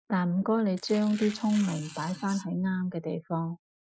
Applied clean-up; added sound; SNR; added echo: classical method Wiener filter.